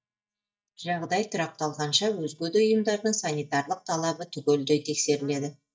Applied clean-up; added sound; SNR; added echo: neural mask model DeepFilterNet 3.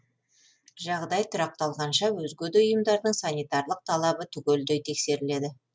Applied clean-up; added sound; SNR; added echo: none; none; none; none.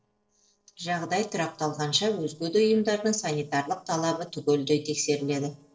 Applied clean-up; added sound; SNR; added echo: neural separator model SepFormer DNS4.